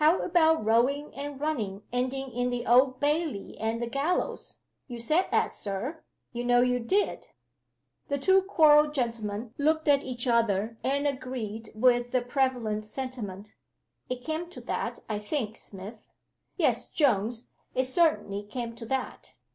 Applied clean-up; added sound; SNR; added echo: none; none; none; none.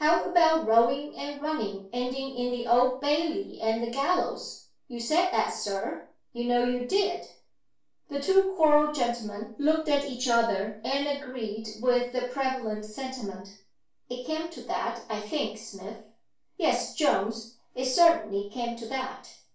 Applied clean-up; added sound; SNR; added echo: none; none; none; reverberation time 0.3 s.